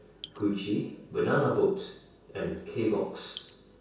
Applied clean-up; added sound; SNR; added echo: none; Drip; 17 dB; reverberation time 0.6 s.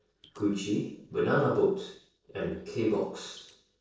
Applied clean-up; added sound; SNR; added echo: neural separator model SepFormer DNS4.